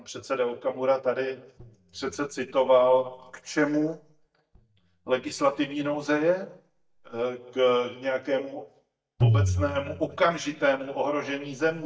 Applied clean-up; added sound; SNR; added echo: neural mask model DeepFilterNet 3.